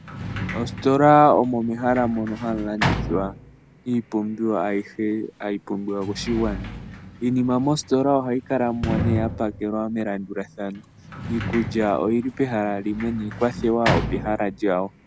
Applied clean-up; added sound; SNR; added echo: none; Sliding door; 8 dB; none.